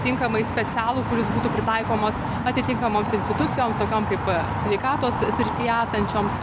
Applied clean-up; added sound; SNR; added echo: none; none; none; none.